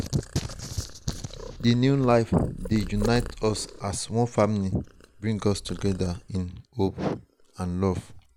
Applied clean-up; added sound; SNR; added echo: none; Purr; 13 dB; none.